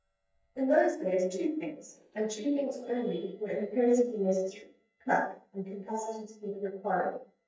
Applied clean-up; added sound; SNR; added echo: neural mask model DeepFilterNet 3.